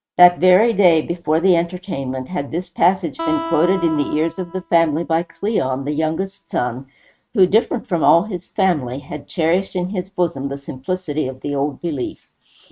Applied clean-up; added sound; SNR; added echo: neural mask model RNNoise.